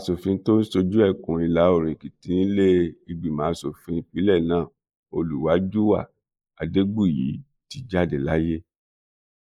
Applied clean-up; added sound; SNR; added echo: neural mask model Resemble Enhance denoiser.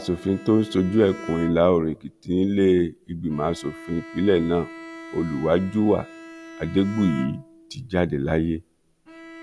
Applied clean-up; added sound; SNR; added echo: none; Bowed string instrument; 17 dB; none.